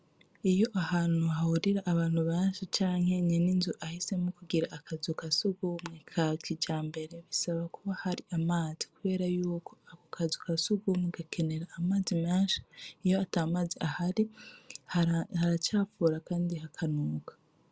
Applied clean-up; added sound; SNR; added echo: none; none; none; none.